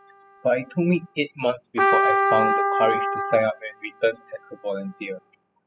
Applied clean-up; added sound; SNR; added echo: classical method spectral subtraction.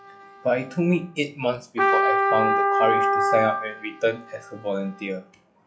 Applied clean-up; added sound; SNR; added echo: classical method log-MMSE.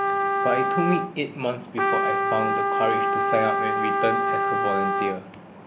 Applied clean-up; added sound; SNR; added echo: none; Trumpet; -4 dB; none.